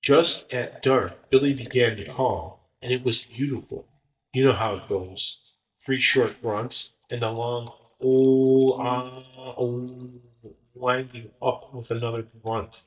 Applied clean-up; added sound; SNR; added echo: neural mask model DeepFilterNet 3.